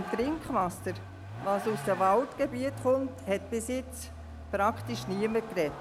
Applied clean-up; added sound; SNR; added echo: none; Vehicle; 11 dB; none.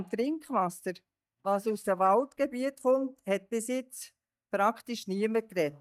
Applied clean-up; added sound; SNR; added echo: neural mask model DeepFilterNet 3.